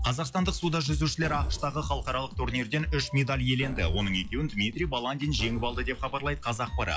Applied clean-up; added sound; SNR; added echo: classical method log-MMSE.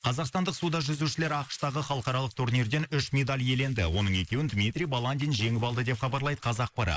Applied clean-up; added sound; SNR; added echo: neural mask model Resemble Enhance denoiser.